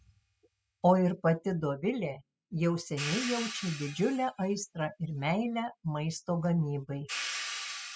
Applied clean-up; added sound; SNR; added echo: classical method spectral subtraction.